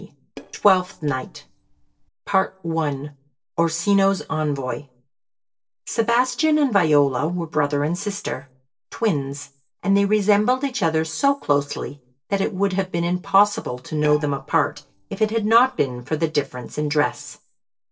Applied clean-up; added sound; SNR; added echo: neural separator model SepFormer DNS4.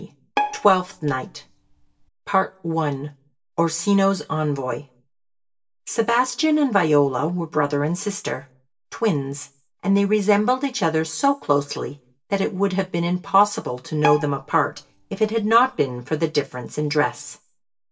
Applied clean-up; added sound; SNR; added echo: none; Bowed string instrument; 8 dB; reverberation time 0.2 s.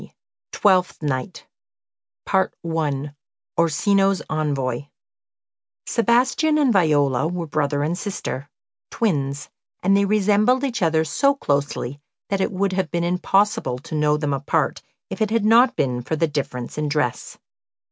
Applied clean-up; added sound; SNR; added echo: none; none; none; none.